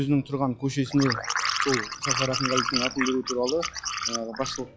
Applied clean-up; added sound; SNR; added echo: classical method log-MMSE.